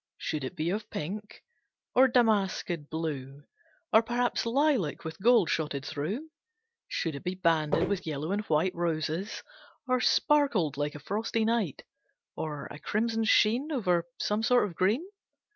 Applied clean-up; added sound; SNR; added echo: none; Walk, footsteps; 0 dB; none.